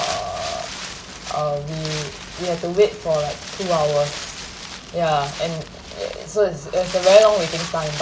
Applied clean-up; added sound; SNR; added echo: none; Wind; 11 dB; reverberation time 0.2 s.